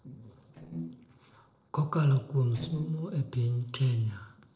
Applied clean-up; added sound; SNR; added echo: neural separator model SepFormer DNS4.